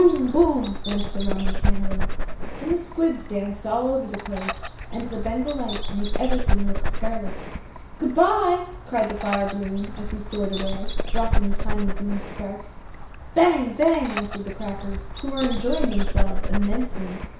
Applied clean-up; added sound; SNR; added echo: none; Dog; -1 dB; reverberation time 0.6 s.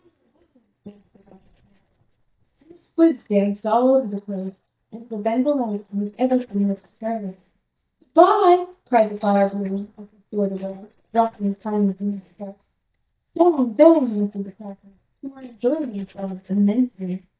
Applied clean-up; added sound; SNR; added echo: neural mask model DeepFilterNet 3.